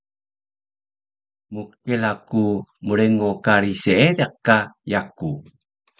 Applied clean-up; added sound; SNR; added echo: none; none; none; none.